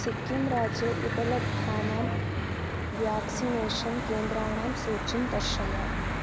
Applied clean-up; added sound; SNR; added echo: none; Church bell / Traffic noise, roadway noise; -1 dB; none.